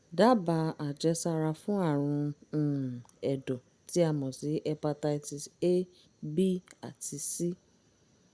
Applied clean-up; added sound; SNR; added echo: none; none; none; none.